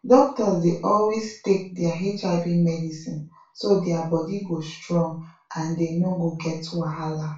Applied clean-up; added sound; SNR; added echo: none; none; none; reverberation time 0.3 s.